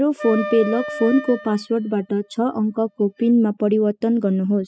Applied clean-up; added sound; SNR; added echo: classical method spectral subtraction.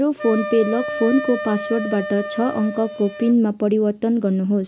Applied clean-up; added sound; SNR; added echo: none; Wind instrument, woodwind instrument; 10 dB; none.